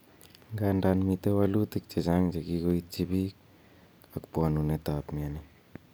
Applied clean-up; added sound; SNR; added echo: none; none; none; none.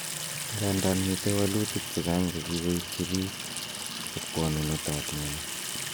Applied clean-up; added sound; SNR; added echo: none; Sink (filling or washing) / Water tap, faucet; 4 dB; none.